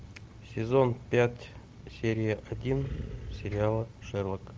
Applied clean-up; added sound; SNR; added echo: none; Animal; 10 dB; none.